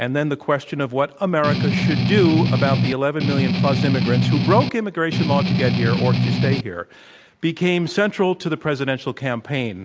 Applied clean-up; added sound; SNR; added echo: none; Strum; -3 dB; none.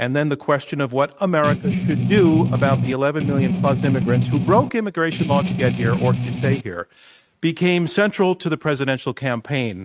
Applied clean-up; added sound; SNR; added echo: neural mask model RNNoise.